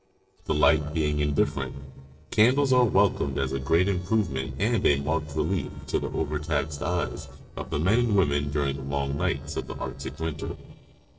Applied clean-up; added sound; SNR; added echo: neural separator model SepFormer DNS4.